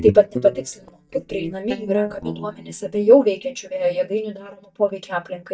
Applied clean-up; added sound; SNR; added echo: neural mask model DeepFilterNet 3.